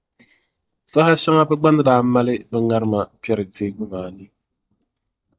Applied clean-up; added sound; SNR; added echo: neural mask model DeepFilterNet 3.